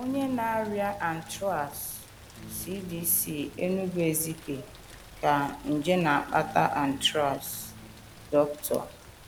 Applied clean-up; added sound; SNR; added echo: none; Rain + Electric guitar / Strum; 17 dB; none.